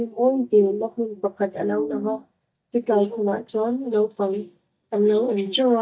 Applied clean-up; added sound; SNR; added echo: neural mask model DeepFilterNet 3.